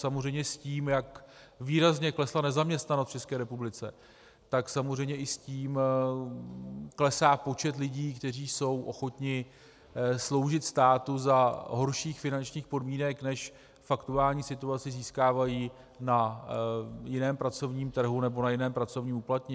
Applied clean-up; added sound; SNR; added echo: none; none; none; none.